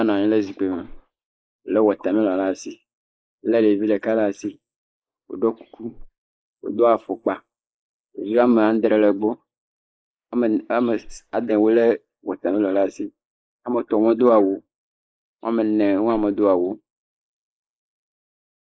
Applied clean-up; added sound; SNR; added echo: neural mask model Resemble Enhance denoiser.